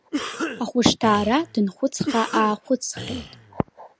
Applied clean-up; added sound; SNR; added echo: none; Cough; 9 dB; none.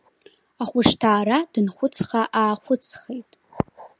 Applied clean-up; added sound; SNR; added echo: none; none; none; none.